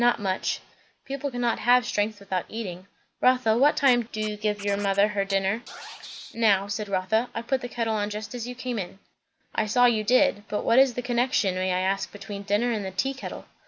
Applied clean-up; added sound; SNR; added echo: none; Scratching (performance technique); 18 dB; none.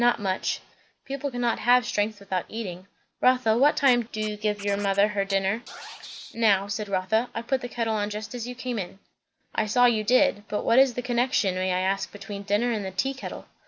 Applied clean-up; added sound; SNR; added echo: neural separator model SepFormer DNS4.